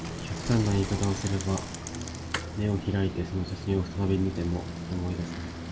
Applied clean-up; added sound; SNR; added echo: none; Bicycle; 6 dB; reverberation time 0.2 s.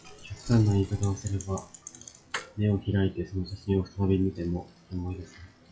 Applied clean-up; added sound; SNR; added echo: classical method WPE with log-MMSE.